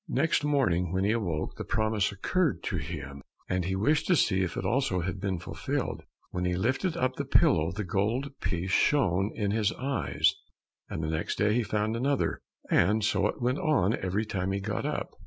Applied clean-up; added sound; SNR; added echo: none; none; none; none.